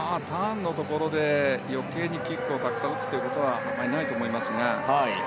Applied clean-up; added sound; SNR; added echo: none; none; none; none.